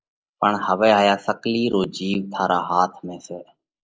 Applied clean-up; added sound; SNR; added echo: neural mask model Resemble Enhance denoiser.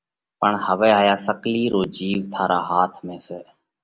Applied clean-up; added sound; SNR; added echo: none; none; none; none.